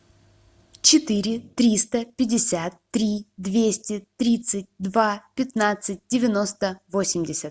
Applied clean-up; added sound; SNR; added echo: none; none; none; none.